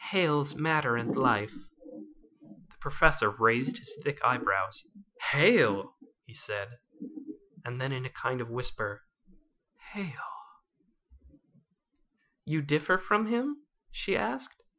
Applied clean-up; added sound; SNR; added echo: classical method Wiener filter.